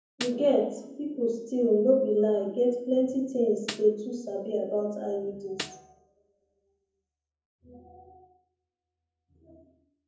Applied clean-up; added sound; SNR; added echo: none; Snare drum; 13 dB; reverberation time 0.7 s.